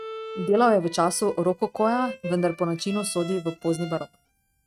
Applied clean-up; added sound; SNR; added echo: neural mask model RNNoise.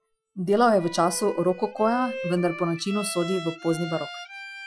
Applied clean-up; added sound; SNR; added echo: classical method Wiener filter.